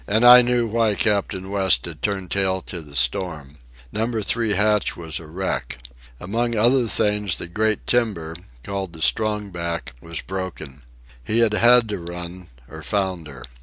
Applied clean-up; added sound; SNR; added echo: none; none; none; none.